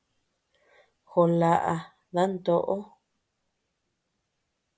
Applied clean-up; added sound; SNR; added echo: none; none; none; none.